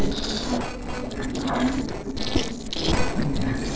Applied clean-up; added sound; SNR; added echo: neural separator model SepFormer DNS4.